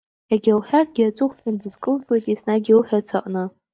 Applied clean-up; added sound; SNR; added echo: neural mask model DeepFilterNet 3.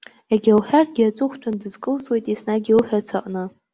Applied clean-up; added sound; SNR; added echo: none; none; none; none.